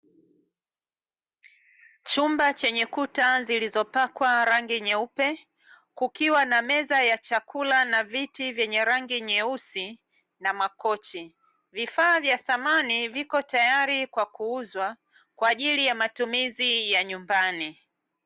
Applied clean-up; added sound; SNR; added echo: none; none; none; none.